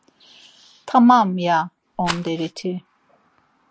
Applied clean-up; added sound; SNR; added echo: none; Rattle; 10 dB; none.